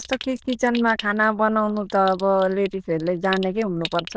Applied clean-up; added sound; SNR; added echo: neural diffusion model UNIVERSE++.